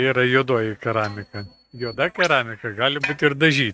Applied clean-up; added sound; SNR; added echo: neural mask model RNNoise.